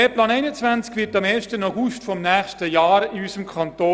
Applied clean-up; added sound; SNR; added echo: none; none; none; none.